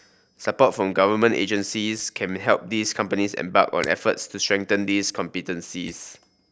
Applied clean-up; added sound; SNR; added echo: neural separator model SepFormer DNS4.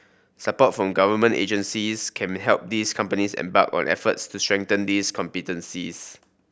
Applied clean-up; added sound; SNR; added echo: none; none; none; none.